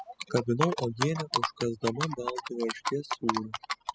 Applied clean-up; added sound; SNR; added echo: classical method spectral subtraction.